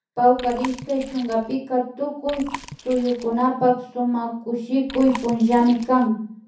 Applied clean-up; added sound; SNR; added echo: none; Chewing, mastication; 16 dB; reverberation time 0.6 s.